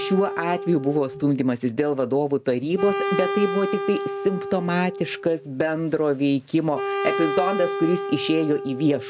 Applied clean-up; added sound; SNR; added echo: none; Wind instrument, woodwind instrument; 6 dB; none.